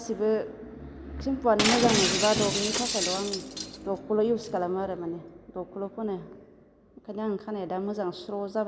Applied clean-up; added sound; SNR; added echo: none; Shatter; 1 dB; none.